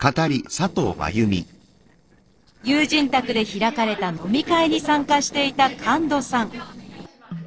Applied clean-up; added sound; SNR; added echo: neural separator model SepFormer DNS4.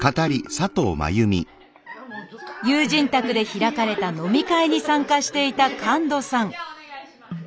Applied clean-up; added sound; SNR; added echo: none; none; none; none.